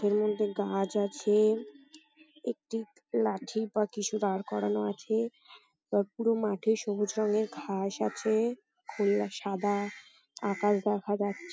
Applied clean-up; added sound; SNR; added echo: none; none; none; none.